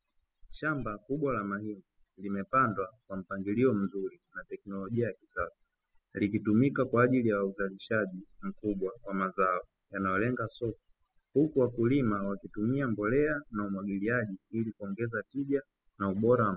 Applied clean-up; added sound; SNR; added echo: classical method spectral subtraction.